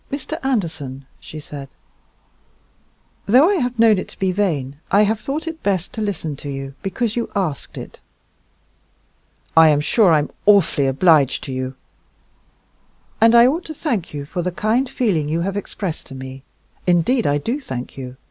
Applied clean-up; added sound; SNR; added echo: none; none; none; none.